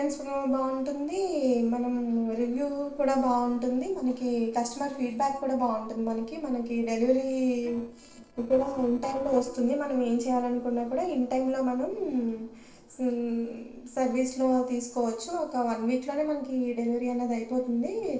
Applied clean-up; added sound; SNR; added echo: neural separator model SepFormer DNS4.